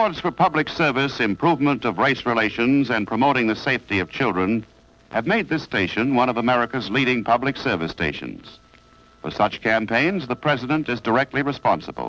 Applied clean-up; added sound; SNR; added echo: neural separator model SepFormer DNS4.